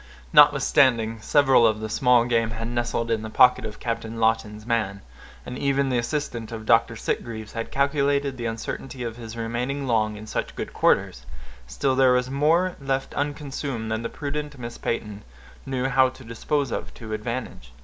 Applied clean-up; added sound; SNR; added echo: none; none; none; none.